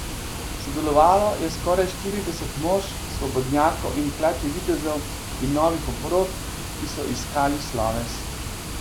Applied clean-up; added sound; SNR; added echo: none; Water; 6 dB; none.